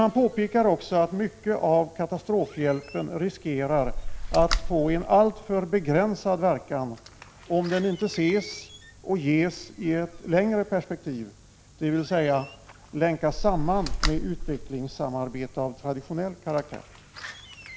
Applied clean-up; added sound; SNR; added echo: none; Slam; 10 dB; none.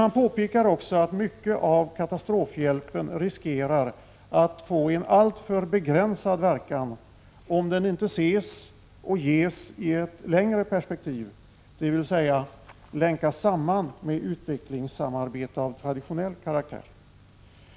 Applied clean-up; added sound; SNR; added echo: none; none; none; none.